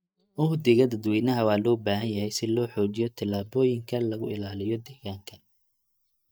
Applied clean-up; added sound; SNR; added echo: neural mask model DeepFilterNet 3.